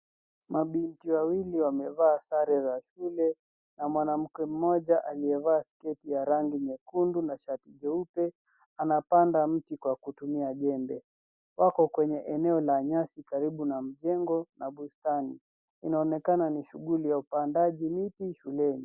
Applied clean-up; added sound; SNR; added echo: none; none; none; none.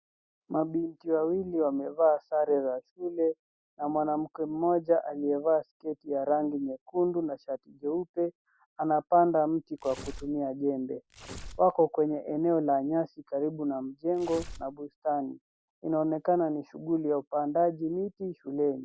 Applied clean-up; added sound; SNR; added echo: none; Tearing; 16 dB; none.